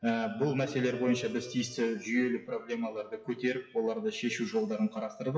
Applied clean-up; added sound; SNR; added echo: classical method WPE with log-MMSE.